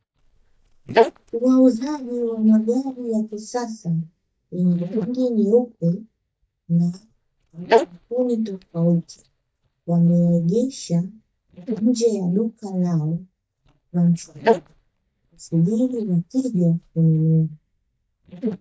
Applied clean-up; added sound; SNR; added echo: neural mask model DeepFilterNet 3.